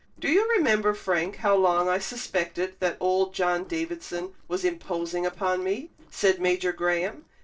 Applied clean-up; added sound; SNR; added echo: neural separator model SepFormer DNS4.